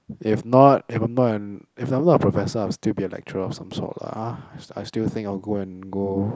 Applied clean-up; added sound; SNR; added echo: none; none; none; none.